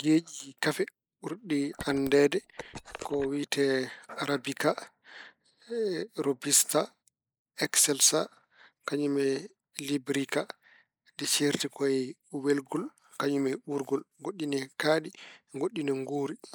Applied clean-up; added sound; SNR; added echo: neural mask model Resemble Enhance denoiser.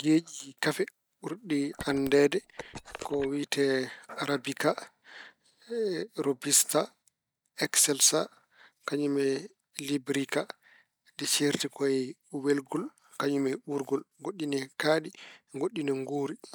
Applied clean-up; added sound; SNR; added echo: none; Telephone; 14 dB; none.